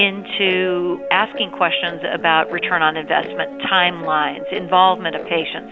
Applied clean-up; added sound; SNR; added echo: none; Guitar; 11 dB; none.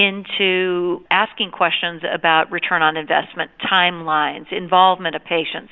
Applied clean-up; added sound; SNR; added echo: none; none; none; none.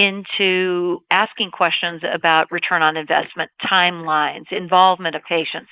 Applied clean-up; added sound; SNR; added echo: neural mask model Resemble Enhance denoiser.